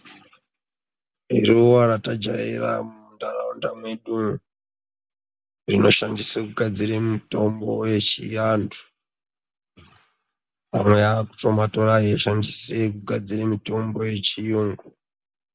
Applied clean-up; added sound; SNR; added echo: none; none; none; none.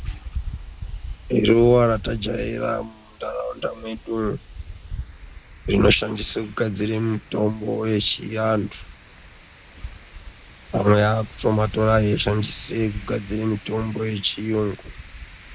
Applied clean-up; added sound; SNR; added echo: none; Wind; 13 dB; none.